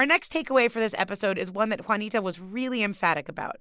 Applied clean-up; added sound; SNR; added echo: none; none; none; none.